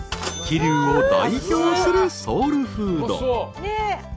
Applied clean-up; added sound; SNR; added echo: none; none; none; none.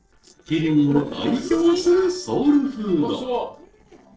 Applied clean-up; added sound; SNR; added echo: neural separator model SepFormer DNS4.